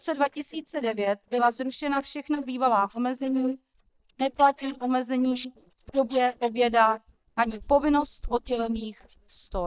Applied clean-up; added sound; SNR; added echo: neural mask model DeepFilterNet 3.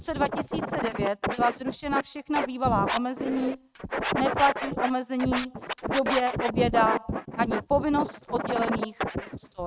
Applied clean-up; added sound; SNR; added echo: neural mask model RNNoise.